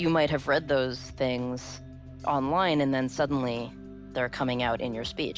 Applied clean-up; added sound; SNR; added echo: none; none; none; none.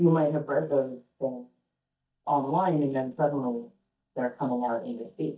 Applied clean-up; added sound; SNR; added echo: neural mask model DeepFilterNet 3.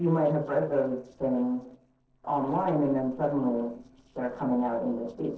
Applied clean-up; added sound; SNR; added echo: neural separator model SepFormer DNS4.